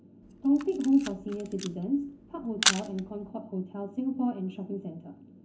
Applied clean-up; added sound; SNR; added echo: none; Camera; 4 dB; reverberation time 0.4 s.